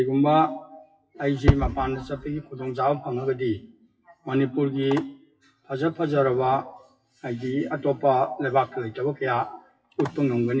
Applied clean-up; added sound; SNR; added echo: classical method WPE with log-MMSE.